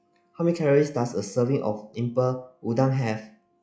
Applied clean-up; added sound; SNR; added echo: classical method log-MMSE.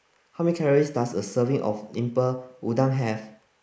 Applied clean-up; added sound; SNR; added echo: neural mask model Resemble Enhance denoiser.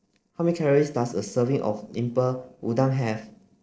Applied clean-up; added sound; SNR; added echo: neural separator model SepFormer DNS4.